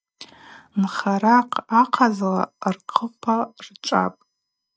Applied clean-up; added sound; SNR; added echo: neural mask model DeepFilterNet 3.